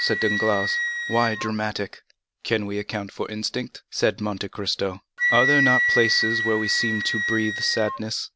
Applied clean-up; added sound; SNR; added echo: none; Wind instrument, woodwind instrument; 1 dB; none.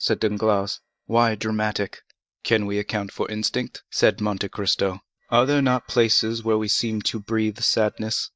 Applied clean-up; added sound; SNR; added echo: neural mask model DeepFilterNet 3.